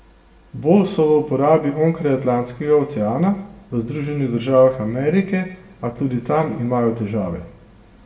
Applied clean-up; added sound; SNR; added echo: none; none; none; reverberation time 0.9 s.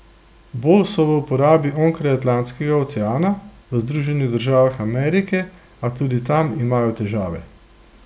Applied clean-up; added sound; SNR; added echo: none; none; none; none.